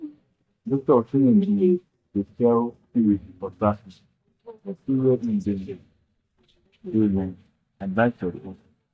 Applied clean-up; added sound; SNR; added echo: neural mask model DeepFilterNet 3.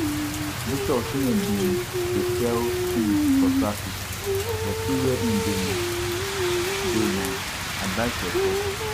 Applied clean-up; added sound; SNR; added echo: none; Rain; -4 dB; none.